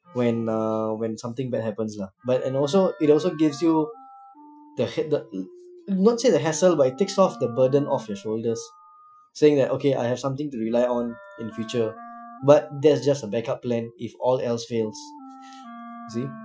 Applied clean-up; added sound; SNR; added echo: classical method Wiener filter.